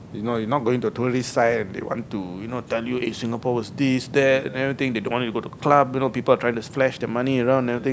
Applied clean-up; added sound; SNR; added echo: none; none; none; none.